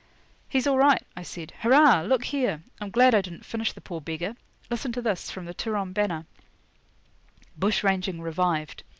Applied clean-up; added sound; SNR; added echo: none; none; none; none.